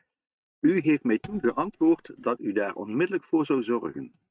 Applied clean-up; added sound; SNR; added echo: neural mask model RNNoise.